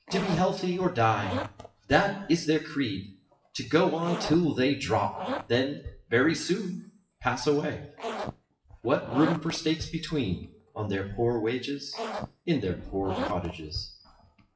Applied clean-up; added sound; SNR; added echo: classical method WPE with log-MMSE.